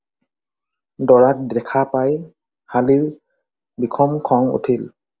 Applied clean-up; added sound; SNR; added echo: none; none; none; none.